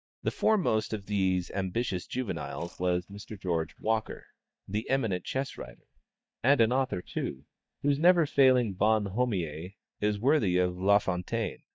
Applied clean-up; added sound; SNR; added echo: neural mask model DeepFilterNet 3.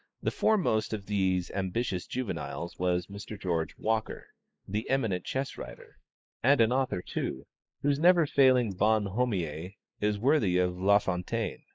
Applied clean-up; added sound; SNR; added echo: neural mask model Resemble Enhance denoiser.